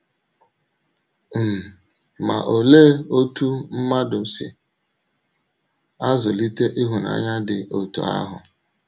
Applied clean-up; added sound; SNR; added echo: none; none; none; none.